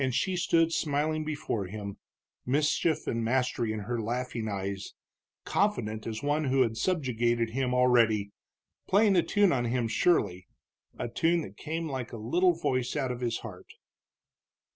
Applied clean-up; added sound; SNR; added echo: none; none; none; none.